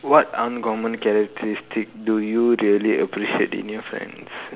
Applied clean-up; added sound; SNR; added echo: none; none; none; none.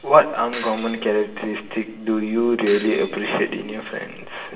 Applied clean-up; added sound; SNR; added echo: none; Shatter; 18 dB; reverberation time 0.8 s.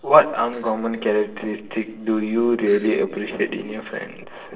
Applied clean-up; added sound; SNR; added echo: neural separator model SepFormer DNS4.